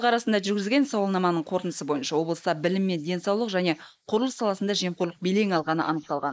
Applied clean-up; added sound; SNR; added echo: neural mask model Resemble Enhance denoiser.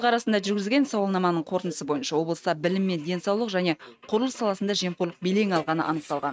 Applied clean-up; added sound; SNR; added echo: neural mask model RNNoise.